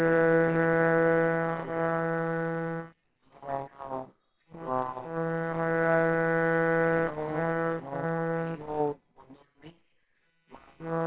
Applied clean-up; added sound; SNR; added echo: neural separator model SepFormer WHAMR!.